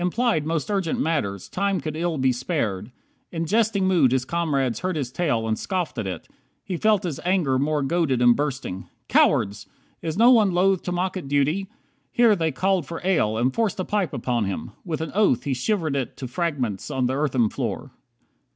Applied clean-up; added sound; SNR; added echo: none; none; none; none.